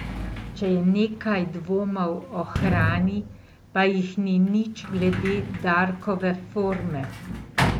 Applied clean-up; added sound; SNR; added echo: none; Sliding door; 6 dB; none.